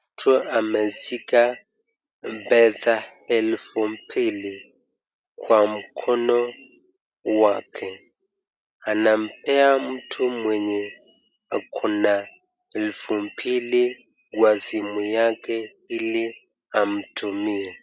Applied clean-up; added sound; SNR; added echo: none; none; none; none.